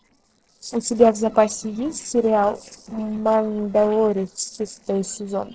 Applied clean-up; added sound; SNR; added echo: neural separator model SepFormer DNS4.